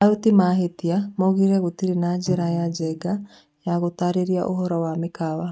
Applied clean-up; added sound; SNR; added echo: neural mask model RNNoise.